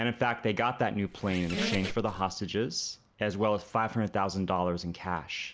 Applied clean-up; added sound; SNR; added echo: none; Squeak; 6 dB; none.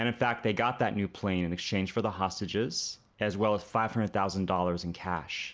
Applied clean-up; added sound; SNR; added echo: none; none; none; none.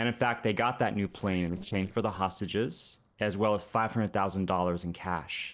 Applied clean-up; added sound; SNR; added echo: neural separator model SepFormer DNS4.